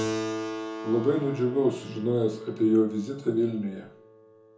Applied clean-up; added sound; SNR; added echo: none; Keyboard (musical); 10 dB; reverberation time 0.6 s.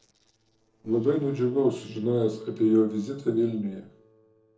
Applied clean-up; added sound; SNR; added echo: neural separator model SepFormer DNS4.